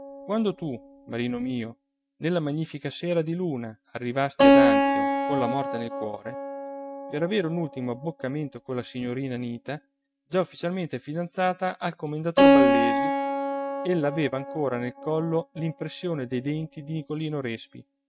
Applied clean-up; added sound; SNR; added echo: neural mask model RNNoise.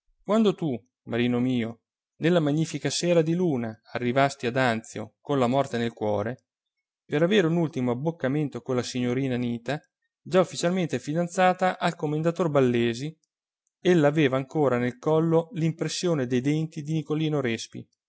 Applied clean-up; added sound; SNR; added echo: none; none; none; none.